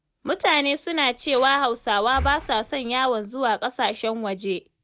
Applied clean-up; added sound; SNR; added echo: neural mask model DeepFilterNet 3.